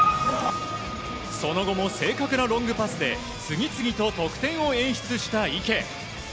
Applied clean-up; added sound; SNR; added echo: none; Piano; 6 dB; none.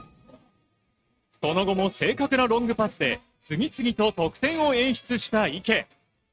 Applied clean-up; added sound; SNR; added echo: neural mask model RNNoise.